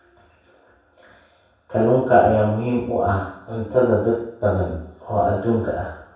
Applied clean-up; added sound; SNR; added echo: none; none; none; reverberation time 0.7 s.